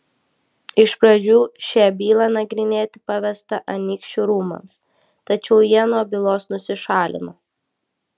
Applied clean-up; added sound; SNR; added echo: none; none; none; none.